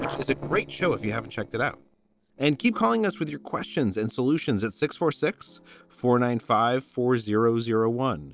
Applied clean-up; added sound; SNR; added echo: neural separator model SepFormer DNS4.